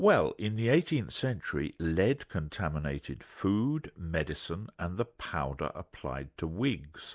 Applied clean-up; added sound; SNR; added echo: none; none; none; none.